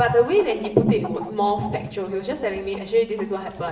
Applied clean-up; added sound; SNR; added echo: none; Chicken, rooster; 17 dB; reverberation time 0.8 s.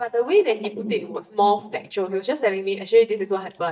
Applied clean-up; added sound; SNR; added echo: neural mask model DeepFilterNet 3.